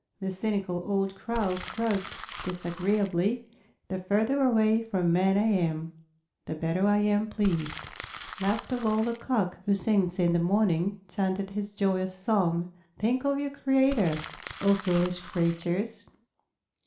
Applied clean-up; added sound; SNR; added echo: none; Crumpling, crinkling; 12 dB; reverberation time 0.4 s.